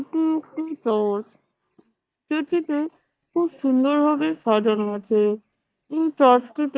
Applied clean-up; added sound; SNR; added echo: neural mask model DeepFilterNet 3.